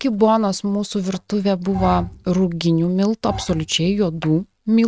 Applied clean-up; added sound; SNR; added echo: neural mask model RNNoise.